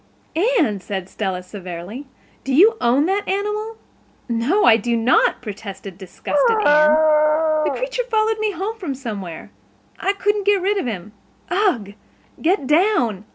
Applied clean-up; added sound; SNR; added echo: none; Dog; -4 dB; none.